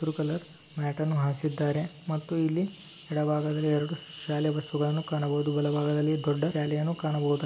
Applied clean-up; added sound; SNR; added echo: none; Frog; 0 dB; reverberation time 2.2 s.